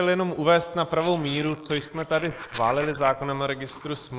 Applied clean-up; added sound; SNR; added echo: neural mask model Resemble Enhance denoiser.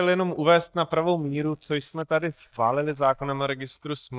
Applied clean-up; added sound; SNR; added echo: neural mask model DeepFilterNet 3.